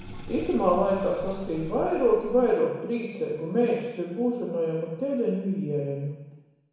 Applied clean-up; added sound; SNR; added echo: none; Sink (filling or washing); 17 dB; reverberation time 1.1 s.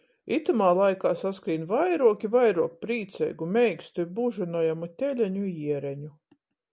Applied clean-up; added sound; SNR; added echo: none; none; none; none.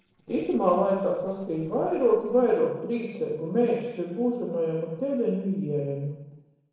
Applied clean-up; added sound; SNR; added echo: neural separator model SepFormer DNS4.